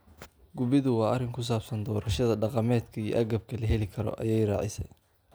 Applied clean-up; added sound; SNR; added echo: none; none; none; none.